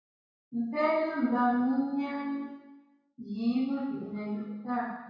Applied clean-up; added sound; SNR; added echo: none; none; none; reverberation time 1.0 s.